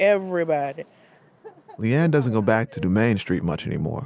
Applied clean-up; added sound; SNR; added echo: none; none; none; none.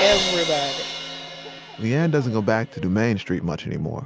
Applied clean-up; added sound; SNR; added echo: none; Crash cymbal; 6 dB; none.